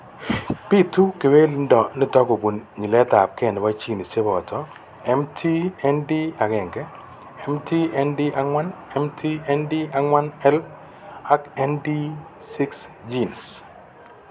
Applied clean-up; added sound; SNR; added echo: none; none; none; none.